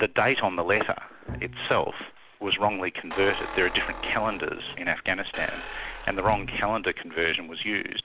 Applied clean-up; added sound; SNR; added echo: none; Squeak + Bowed string instrument; 12 dB; none.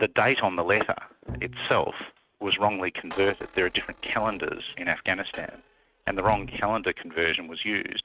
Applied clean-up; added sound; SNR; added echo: neural mask model RNNoise.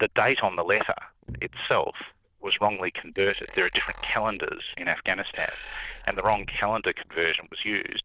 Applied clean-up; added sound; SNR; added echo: neural diffusion model UNIVERSE++.